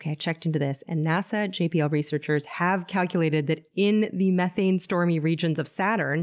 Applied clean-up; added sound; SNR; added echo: none; none; none; none.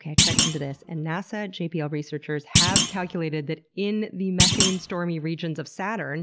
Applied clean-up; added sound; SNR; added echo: none; Thump, thud; -4 dB; none.